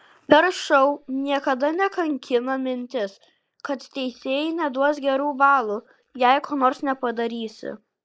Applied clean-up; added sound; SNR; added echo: neural mask model Resemble Enhance denoiser.